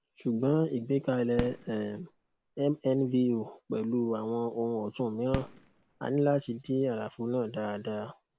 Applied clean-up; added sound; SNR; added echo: none; Fireworks; 16 dB; none.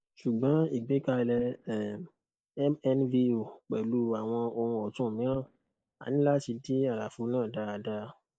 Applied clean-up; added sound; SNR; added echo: neural mask model DeepFilterNet 3.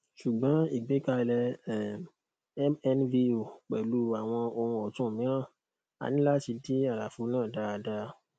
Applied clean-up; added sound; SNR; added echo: none; none; none; none.